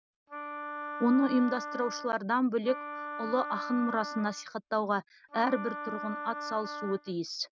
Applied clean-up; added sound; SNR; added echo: neural mask model RNNoise.